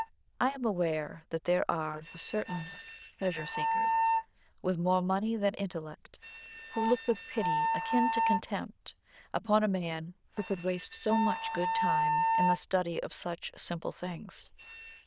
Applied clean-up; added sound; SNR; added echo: neural diffusion model UNIVERSE++.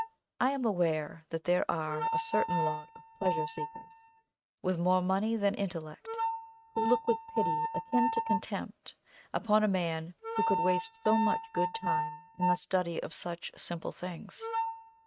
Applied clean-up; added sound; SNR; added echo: neural mask model RNNoise.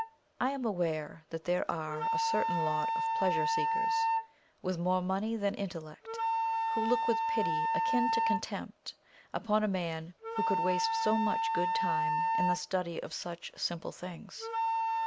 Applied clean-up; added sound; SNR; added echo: none; Wind instrument, woodwind instrument; -2 dB; none.